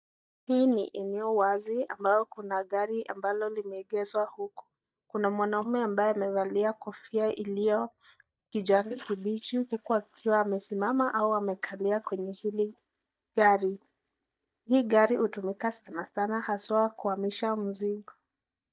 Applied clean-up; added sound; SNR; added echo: neural mask model DeepFilterNet 3.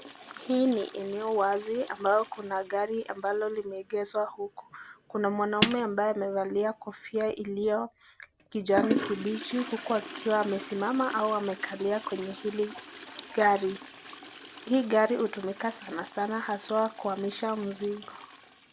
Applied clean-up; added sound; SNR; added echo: none; Toilet flush; 11 dB; none.